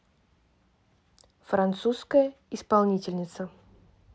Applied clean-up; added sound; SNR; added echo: none; none; none; none.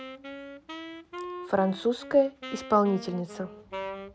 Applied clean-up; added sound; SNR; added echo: none; Wind instrument, woodwind instrument; 12 dB; none.